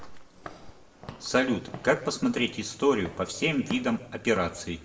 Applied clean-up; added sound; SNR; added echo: none; Walk, footsteps / Siren; 17 dB; reverberation time 1.2 s.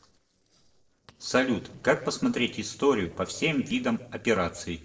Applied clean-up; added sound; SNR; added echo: neural separator model SepFormer DNS4.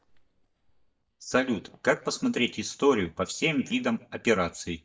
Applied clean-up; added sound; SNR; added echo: neural mask model DeepFilterNet 3.